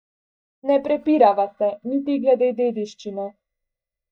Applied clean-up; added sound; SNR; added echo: neural mask model DeepFilterNet 3.